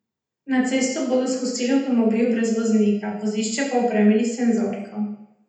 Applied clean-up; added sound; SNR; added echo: none; none; none; reverberation time 0.8 s.